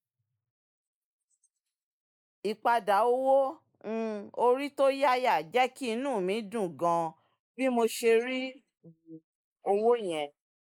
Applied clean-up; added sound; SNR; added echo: neural mask model Resemble Enhance denoiser.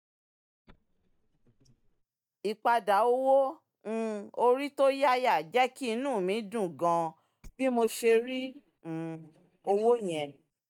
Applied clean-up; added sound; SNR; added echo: neural mask model DeepFilterNet 3.